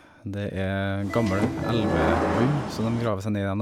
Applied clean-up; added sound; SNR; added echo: none; Subway, metro, underground / Sliding door; 0 dB; none.